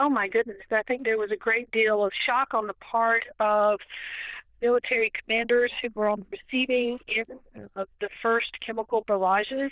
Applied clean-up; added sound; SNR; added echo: neural diffusion model UNIVERSE++.